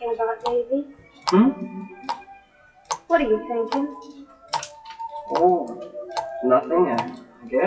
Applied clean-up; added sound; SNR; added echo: classical method WPE with log-MMSE.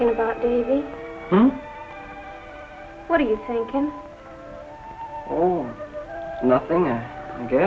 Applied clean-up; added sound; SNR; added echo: none; none; none; none.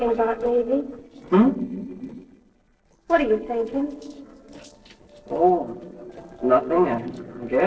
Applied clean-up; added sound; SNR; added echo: neural separator model SepFormer DNS4.